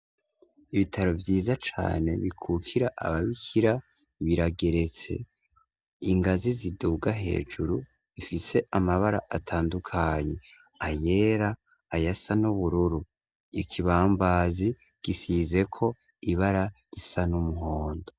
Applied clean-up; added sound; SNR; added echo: none; none; none; none.